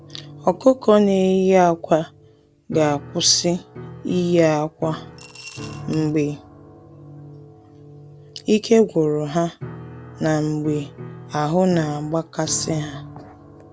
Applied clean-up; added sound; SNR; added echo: none; Coin (dropping) / Glass + Piano; 17 dB; none.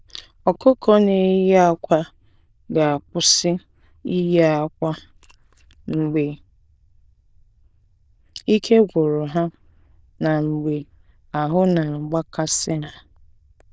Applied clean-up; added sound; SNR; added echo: neural diffusion model UNIVERSE++.